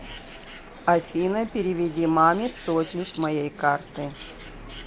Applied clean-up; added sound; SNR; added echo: none; Bird; 16 dB; none.